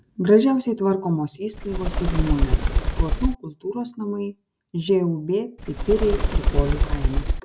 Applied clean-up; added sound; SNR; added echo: none; Bird; -3 dB; none.